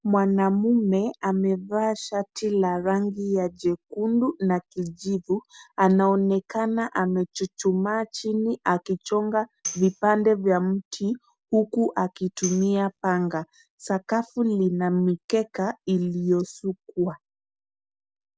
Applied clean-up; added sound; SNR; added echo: none; Tambourine; 15 dB; none.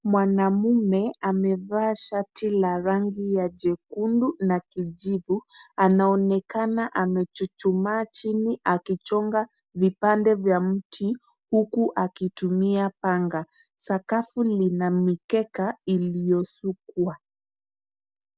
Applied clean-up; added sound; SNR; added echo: none; none; none; none.